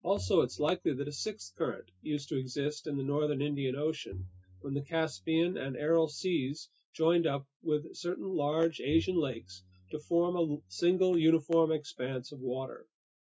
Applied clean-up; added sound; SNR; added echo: neural mask model RNNoise.